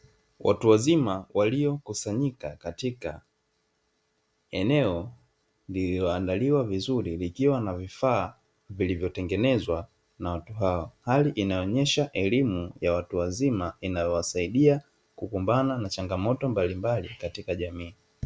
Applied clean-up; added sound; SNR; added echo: none; none; none; none.